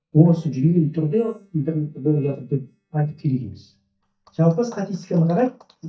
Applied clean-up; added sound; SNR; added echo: neural mask model DeepFilterNet 3.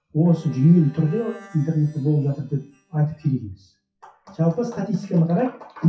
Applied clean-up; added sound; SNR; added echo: classical method WPE with log-MMSE.